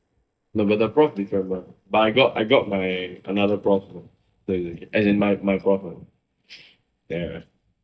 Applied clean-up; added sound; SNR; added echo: neural mask model DeepFilterNet 3.